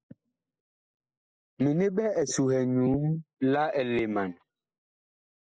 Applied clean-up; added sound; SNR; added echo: neural mask model Resemble Enhance denoiser.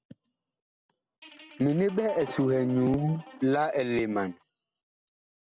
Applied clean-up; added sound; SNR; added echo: none; Guitar; 16 dB; none.